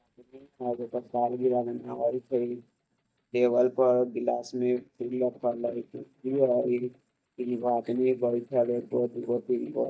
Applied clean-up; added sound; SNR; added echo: neural mask model DeepFilterNet 3.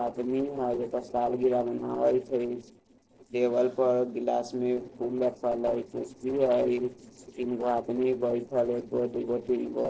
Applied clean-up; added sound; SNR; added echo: neural separator model SepFormer DNS4.